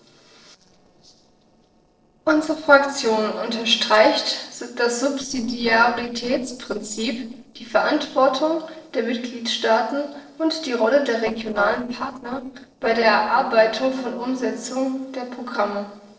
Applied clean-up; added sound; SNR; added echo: neural separator model SepFormer DNS4.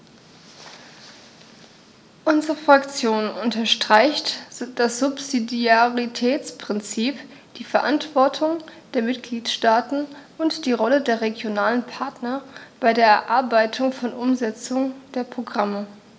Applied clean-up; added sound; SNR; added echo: none; none; none; none.